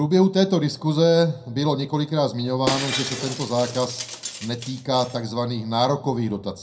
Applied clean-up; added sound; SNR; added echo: none; Shatter; 10 dB; reverberation time 0.2 s.